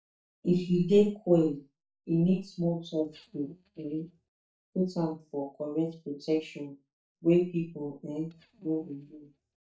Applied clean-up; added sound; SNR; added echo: neural mask model DeepFilterNet 3.